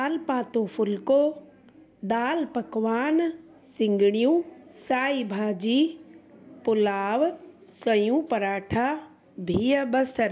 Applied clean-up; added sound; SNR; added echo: none; none; none; none.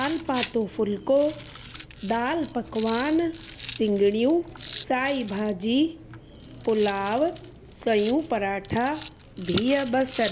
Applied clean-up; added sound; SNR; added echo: none; Rattle; 11 dB; none.